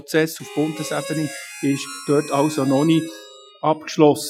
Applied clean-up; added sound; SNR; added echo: classical method Wiener filter.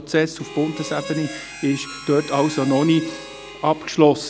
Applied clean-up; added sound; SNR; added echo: none; Harmonica; 14 dB; none.